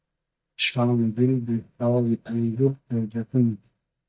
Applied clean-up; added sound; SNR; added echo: neural mask model DeepFilterNet 3.